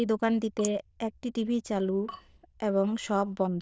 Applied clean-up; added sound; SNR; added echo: neural diffusion model UNIVERSE++.